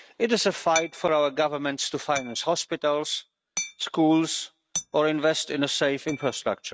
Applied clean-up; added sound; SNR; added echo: neural mask model RNNoise.